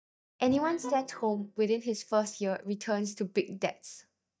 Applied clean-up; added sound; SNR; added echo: neural mask model DeepFilterNet 3.